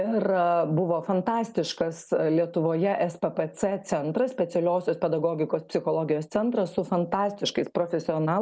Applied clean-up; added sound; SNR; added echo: none; none; none; none.